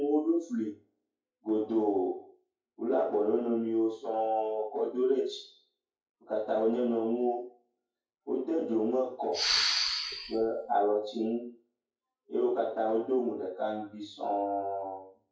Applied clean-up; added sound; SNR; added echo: classical method WPE with log-MMSE.